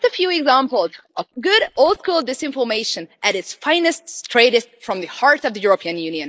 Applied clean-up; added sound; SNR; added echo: neural mask model Resemble Enhance denoiser.